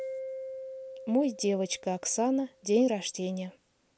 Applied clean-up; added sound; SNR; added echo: none; Mallet percussion; 13 dB; none.